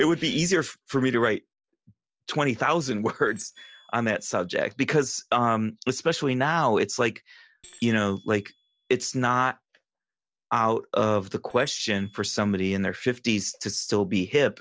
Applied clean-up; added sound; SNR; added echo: neural separator model SepFormer DNS4.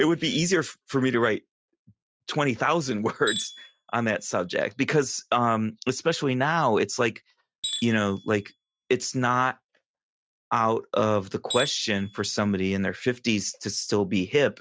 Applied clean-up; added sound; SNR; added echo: neural mask model RNNoise.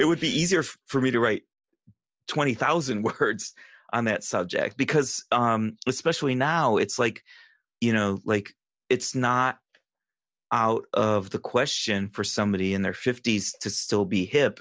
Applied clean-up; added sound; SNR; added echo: none; none; none; none.